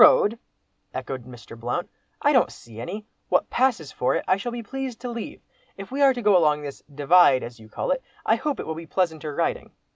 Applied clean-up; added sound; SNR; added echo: none; none; none; none.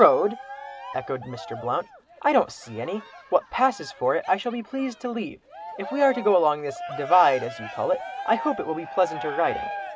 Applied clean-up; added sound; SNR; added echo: none; Cheering; 12 dB; none.